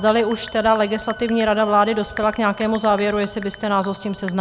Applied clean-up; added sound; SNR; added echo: none; Bowed string instrument + Typing; 18 dB; none.